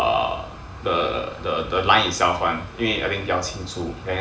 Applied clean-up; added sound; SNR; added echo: none; none; none; reverberation time 0.8 s.